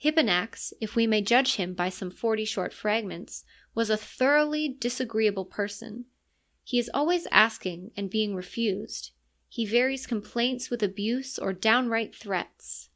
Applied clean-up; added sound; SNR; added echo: none; none; none; none.